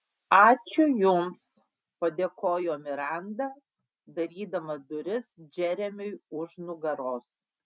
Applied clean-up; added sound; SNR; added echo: none; none; none; none.